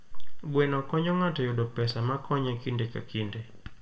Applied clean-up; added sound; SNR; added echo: none; none; none; reverberation time 0.5 s.